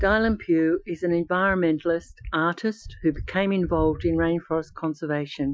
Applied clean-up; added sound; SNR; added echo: classical method Wiener filter.